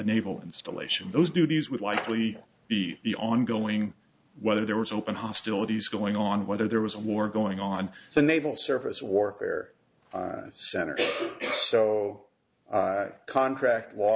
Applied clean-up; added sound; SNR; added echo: none; none; none; none.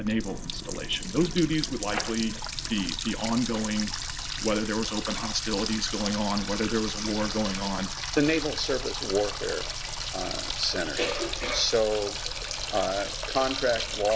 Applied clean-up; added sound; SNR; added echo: none; Water tap, faucet; 4 dB; none.